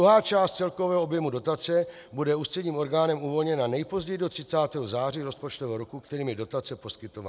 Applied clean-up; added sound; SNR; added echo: none; none; none; none.